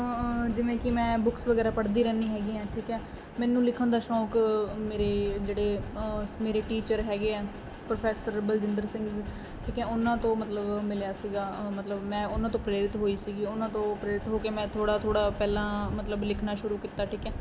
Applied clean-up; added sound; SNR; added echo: none; none; none; none.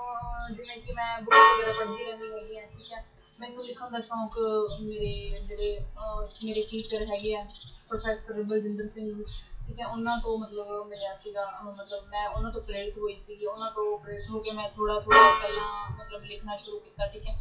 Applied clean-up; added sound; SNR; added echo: classical method WPE with log-MMSE.